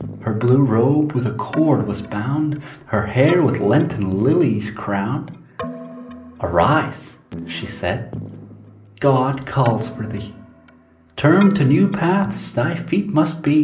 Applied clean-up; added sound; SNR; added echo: none; Keyboard (musical); 16 dB; reverberation time 0.5 s.